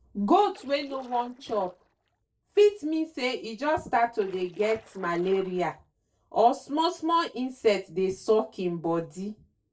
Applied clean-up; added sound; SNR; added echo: neural separator model SepFormer DNS4.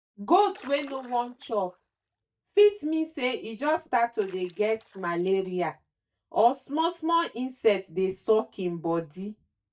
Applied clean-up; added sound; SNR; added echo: neural mask model DeepFilterNet 3.